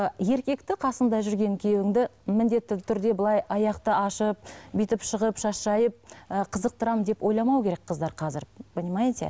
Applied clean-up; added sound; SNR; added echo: none; none; none; none.